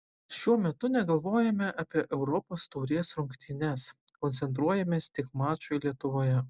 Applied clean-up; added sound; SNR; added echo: none; none; none; none.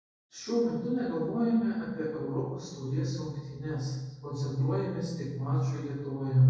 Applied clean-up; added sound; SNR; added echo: none; none; none; reverberation time 1.3 s.